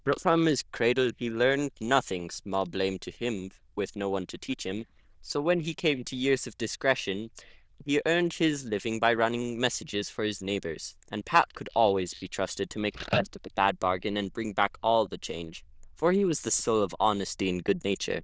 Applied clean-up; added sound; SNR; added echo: neural diffusion model UNIVERSE++.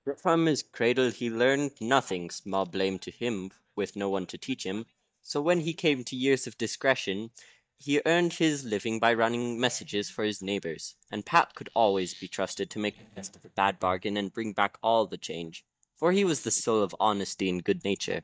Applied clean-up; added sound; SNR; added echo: neural mask model DeepFilterNet 3.